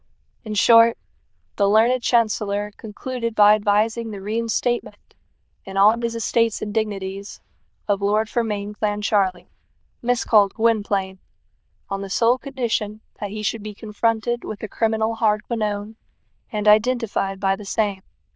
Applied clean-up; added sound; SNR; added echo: neural diffusion model UNIVERSE++.